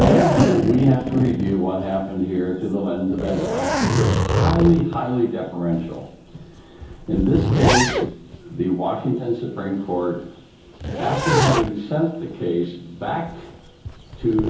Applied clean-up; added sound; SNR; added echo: none; Zipper (clothing); 2 dB; reverberation time 0.7 s.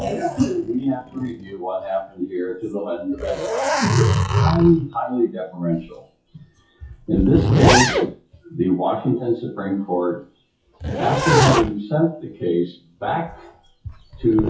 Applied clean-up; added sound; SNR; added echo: classical method WPE with log-MMSE.